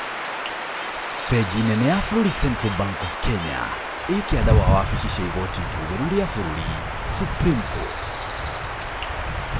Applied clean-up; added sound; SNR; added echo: none; Stream / Chirp, tweet / Wind; 1 dB; none.